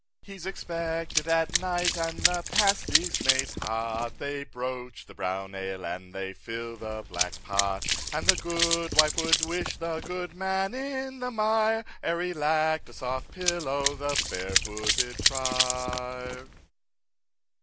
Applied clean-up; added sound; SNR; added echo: none; Run; -1 dB; none.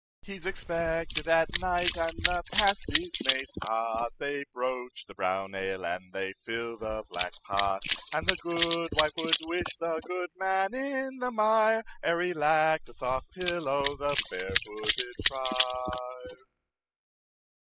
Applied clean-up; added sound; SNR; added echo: classical method spectral subtraction.